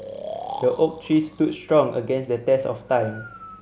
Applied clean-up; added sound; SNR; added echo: none; Breathing; 15 dB; none.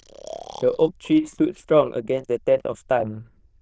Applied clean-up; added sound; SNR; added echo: neural diffusion model UNIVERSE++.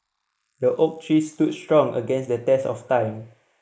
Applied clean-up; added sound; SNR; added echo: neural mask model Resemble Enhance denoiser.